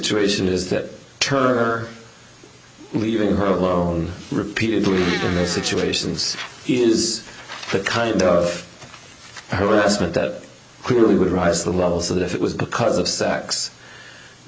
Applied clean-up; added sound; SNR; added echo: none; Domestic sounds, home sounds; 11 dB; none.